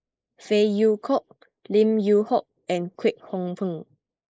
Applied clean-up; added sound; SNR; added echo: neural mask model Resemble Enhance denoiser.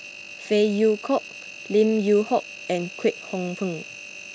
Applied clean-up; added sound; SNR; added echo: none; Engine; 15 dB; none.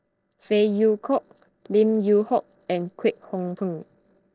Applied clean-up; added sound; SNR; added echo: neural separator model SepFormer DNS4.